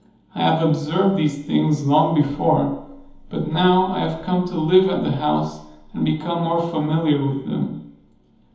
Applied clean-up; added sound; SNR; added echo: none; none; none; reverberation time 1.3 s.